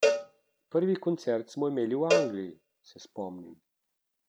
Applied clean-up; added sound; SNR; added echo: none; Cowbell; 1 dB; none.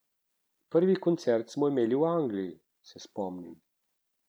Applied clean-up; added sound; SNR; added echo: none; none; none; none.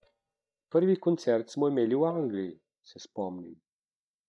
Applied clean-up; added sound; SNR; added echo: neural mask model DeepFilterNet 3.